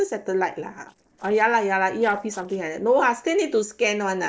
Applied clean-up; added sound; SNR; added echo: neural separator model SepFormer DNS4.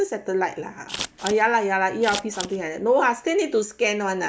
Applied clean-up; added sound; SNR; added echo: none; Scissors; 10 dB; none.